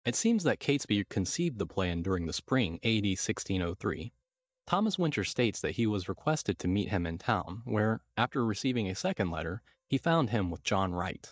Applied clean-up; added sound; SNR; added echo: neural mask model DeepFilterNet 3.